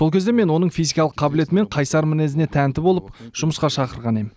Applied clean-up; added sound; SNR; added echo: none; none; none; none.